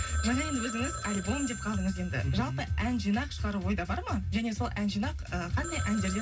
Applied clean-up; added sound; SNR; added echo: none; Telephone; 12 dB; reverberation time 0.4 s.